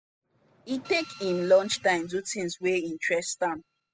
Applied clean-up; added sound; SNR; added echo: classical method spectral subtraction.